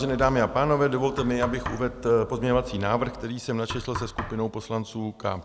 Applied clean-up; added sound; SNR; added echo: none; Knock; 14 dB; none.